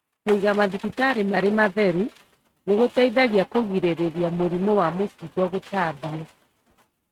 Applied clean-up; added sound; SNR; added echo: neural mask model RNNoise.